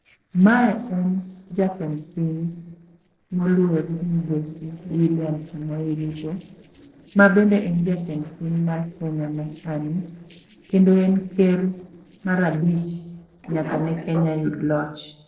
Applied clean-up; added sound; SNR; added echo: neural separator model SepFormer DNS4.